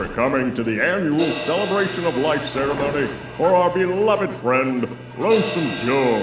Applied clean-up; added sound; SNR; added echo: none; Crash cymbal; 13 dB; none.